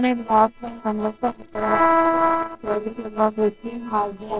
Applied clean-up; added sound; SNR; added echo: neural separator model SepFormer WHAMR!.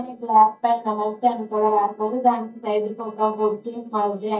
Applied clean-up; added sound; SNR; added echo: neural mask model DeepFilterNet 3.